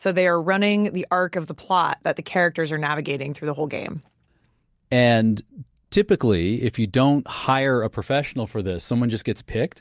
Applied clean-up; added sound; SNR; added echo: none; none; none; none.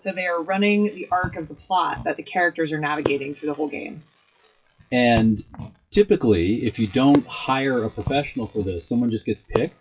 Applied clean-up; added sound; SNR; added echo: classical method WPE with log-MMSE.